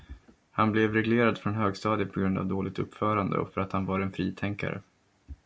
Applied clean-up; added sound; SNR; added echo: none; none; none; none.